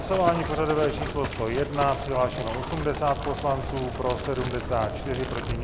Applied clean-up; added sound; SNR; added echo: none; Crackle + Livestock, farm animals, working animals; 5 dB; none.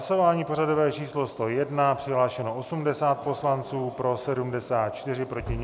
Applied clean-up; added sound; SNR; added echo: none; none; none; none.